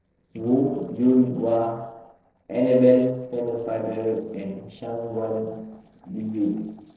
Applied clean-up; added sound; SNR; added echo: neural separator model SepFormer DNS4.